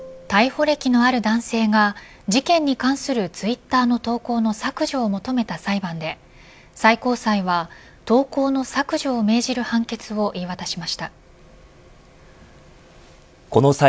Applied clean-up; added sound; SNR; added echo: none; none; none; none.